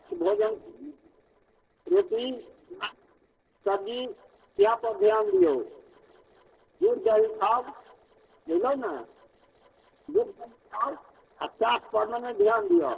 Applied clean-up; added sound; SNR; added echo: neural separator model SepFormer DNS4.